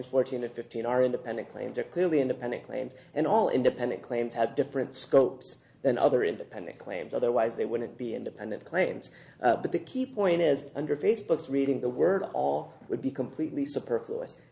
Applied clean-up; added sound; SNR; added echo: none; none; none; none.